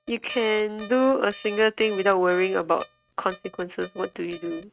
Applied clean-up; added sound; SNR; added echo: neural mask model RNNoise.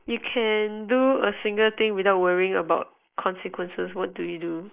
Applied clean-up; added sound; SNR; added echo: neural mask model Resemble Enhance denoiser.